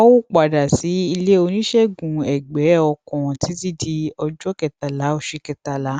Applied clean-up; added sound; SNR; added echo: none; none; none; none.